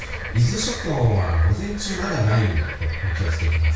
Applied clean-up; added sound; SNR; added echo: none; Bird / Frog; 11 dB; reverberation time 0.6 s.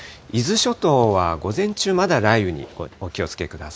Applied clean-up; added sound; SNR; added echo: none; none; none; none.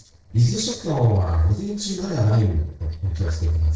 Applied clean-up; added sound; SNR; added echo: neural separator model SepFormer DNS4.